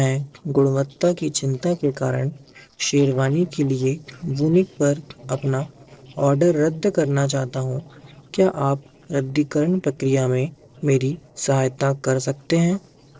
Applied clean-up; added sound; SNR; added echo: neural separator model SepFormer DNS4.